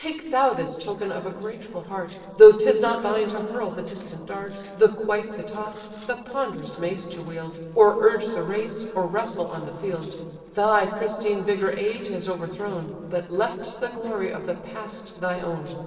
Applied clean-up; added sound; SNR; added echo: neural separator model SepFormer DNS4.